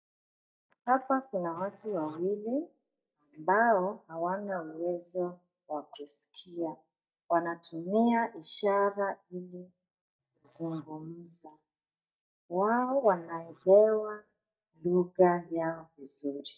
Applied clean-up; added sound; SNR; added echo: neural mask model DeepFilterNet 3.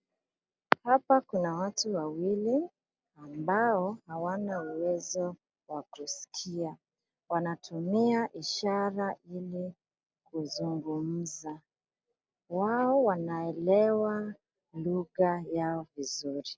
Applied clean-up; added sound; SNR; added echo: none; none; none; none.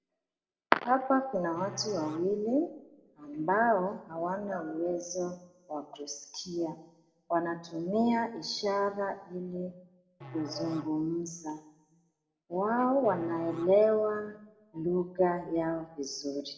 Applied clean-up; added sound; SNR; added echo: none; Musical instrument; 19 dB; reverberation time 0.7 s.